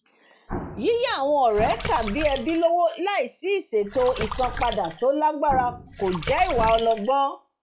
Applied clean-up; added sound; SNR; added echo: classical method log-MMSE.